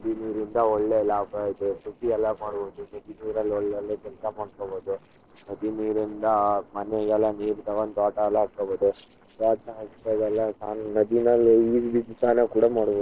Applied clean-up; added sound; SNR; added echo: neural separator model SepFormer DNS4.